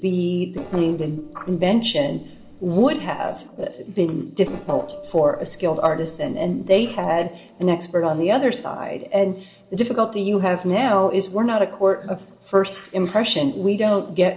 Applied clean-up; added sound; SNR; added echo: neural separator model SepFormer DNS4.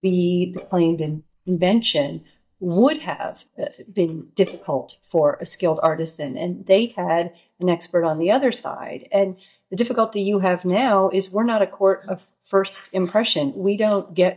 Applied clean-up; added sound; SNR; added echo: neural mask model DeepFilterNet 3.